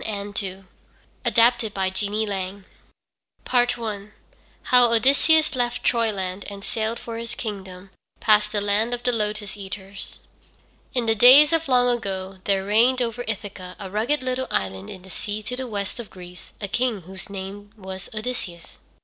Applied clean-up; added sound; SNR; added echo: neural separator model SepFormer DNS4.